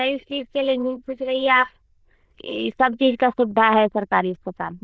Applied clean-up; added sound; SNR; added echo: neural diffusion model UNIVERSE++.